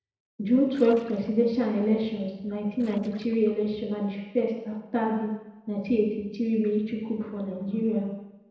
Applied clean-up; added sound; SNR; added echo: neural separator model SepFormer DNS4.